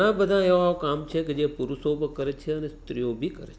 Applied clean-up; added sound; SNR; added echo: none; none; none; none.